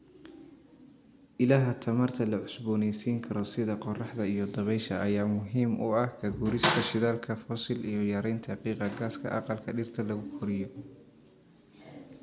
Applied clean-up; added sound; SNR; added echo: none; none; none; none.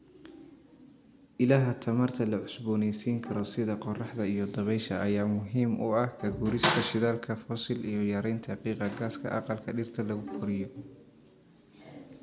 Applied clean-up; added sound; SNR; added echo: none; Bowed string instrument; 16 dB; none.